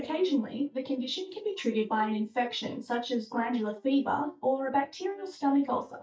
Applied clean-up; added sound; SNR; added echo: neural mask model DeepFilterNet 3.